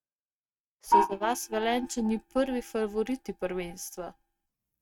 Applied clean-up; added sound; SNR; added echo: neural mask model RNNoise.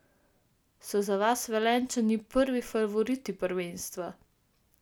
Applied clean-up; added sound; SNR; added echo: none; none; none; none.